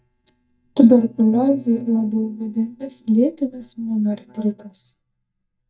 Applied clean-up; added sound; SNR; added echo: neural mask model DeepFilterNet 3.